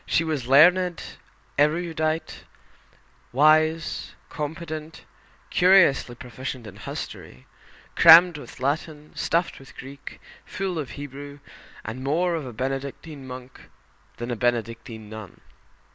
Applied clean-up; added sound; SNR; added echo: none; none; none; none.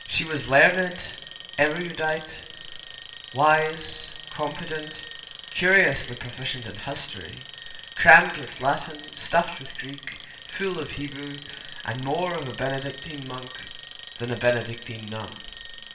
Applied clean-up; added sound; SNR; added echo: none; Alarm; 13 dB; reverberation time 0.8 s.